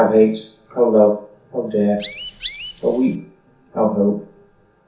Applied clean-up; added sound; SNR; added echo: none; Chirp, tweet; 4 dB; reverberation time 0.7 s.